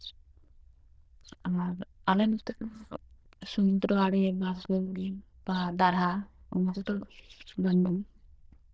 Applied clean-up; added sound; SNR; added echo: neural diffusion model UNIVERSE++.